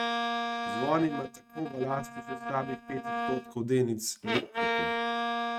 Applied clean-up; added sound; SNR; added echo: neural mask model RNNoise.